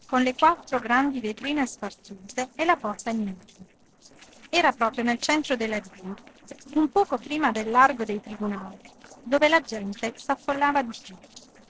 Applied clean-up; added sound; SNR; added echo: neural separator model SepFormer DNS4.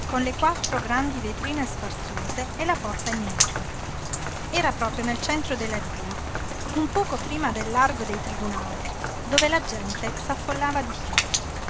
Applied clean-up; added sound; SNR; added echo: none; Rain; 1 dB; none.